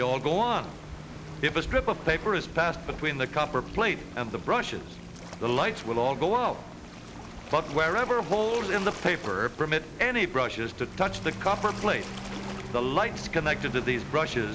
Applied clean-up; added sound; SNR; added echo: none; Waves, surf; 11 dB; none.